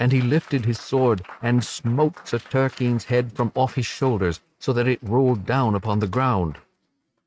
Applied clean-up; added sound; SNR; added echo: neural mask model RNNoise.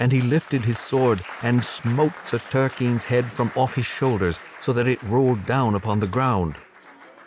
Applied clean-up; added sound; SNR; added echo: none; Applause; 18 dB; none.